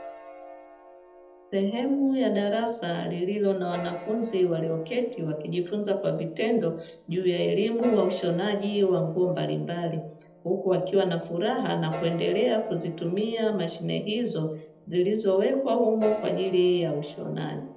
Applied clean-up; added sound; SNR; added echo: none; Piano; 18 dB; reverberation time 0.8 s.